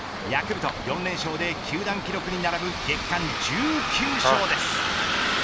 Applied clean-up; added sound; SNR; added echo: none; Bus; 0 dB; none.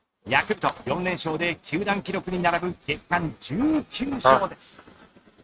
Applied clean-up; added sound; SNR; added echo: neural mask model RNNoise.